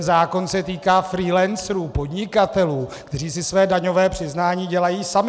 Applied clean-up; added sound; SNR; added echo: none; none; none; none.